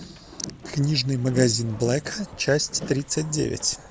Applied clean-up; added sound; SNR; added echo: none; Boat, Water vehicle; 15 dB; none.